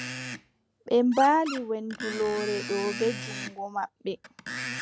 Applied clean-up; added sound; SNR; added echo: none; Screech; 10 dB; none.